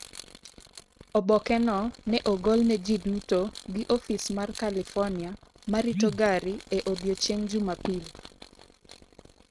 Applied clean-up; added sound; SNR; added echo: neural mask model RNNoise.